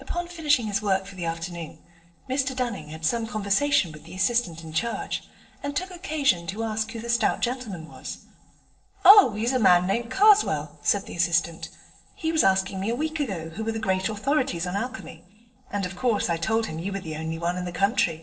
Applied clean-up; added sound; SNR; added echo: neural separator model SepFormer DNS4.